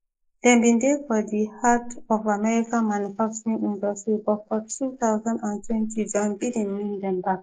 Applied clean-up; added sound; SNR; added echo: neural mask model Resemble Enhance denoiser.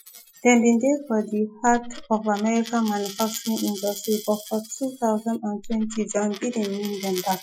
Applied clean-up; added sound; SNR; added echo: classical method Wiener filter.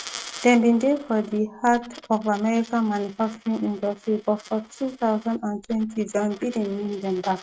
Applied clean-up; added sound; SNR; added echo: neural mask model RNNoise.